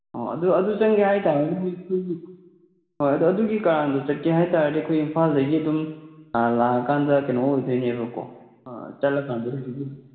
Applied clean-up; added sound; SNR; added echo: none; none; none; reverberation time 1.1 s.